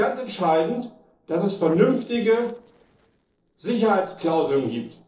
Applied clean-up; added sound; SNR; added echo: neural separator model SepFormer DNS4.